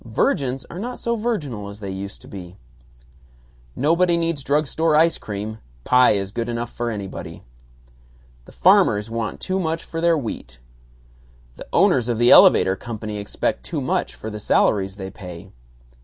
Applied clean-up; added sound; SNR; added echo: none; none; none; none.